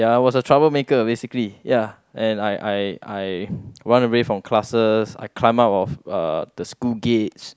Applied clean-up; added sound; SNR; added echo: none; none; none; none.